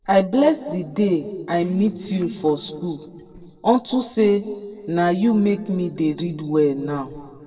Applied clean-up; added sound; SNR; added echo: neural separator model SepFormer DNS4.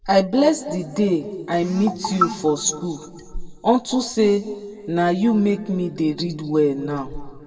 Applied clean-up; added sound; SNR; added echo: none; Liquid; 19 dB; reverberation time 1.5 s.